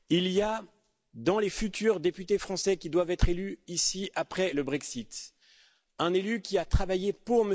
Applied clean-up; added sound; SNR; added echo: none; none; none; none.